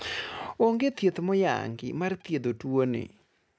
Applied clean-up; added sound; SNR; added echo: none; none; none; none.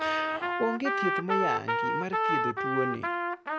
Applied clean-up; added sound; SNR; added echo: none; Trumpet; -4 dB; none.